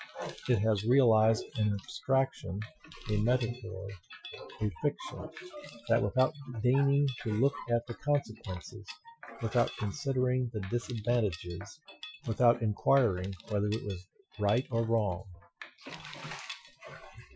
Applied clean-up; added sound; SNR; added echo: classical method Wiener filter.